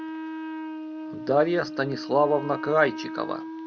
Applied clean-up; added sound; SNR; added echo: none; Wind instrument, woodwind instrument; 8 dB; none.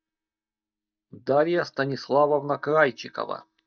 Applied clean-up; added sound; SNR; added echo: neural mask model DeepFilterNet 3.